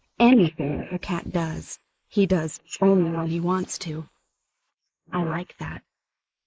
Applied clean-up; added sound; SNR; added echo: neural mask model Resemble Enhance denoiser.